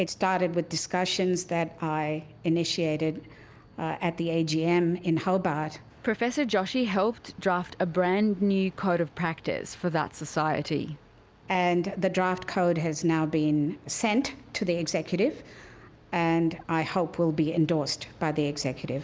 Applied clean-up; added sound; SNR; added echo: none; none; none; none.